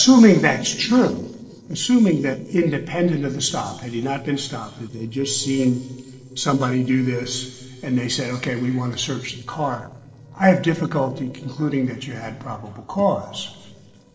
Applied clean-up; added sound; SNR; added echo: neural separator model SepFormer DNS4.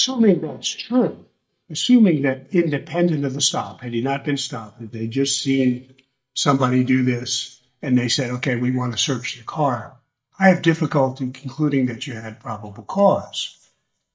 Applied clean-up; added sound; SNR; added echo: neural mask model DeepFilterNet 3.